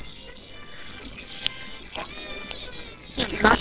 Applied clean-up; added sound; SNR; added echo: neural separator model SepFormer WHAMR!.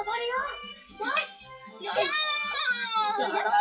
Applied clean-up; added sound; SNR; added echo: classical method WPE with log-MMSE.